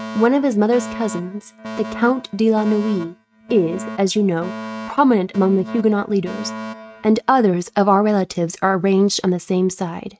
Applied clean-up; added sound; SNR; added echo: neural mask model RNNoise.